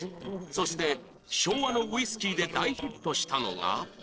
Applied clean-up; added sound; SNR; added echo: neural separator model SepFormer DNS4.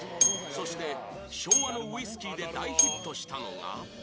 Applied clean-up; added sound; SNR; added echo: none; Bell; -5 dB; none.